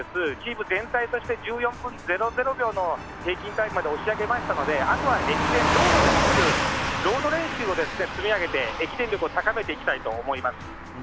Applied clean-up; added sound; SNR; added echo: none; Car passing by / Truck; 1 dB; none.